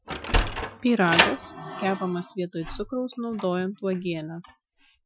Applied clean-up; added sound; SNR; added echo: classical method Wiener filter.